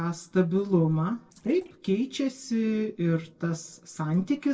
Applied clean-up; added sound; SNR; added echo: neural separator model SepFormer DNS4.